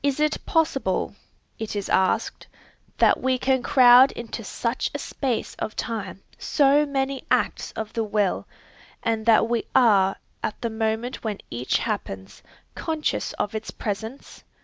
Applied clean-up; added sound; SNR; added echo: none; none; none; none.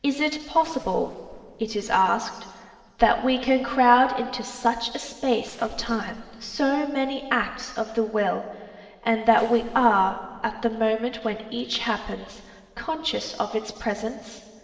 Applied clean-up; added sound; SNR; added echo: neural separator model SepFormer DNS4.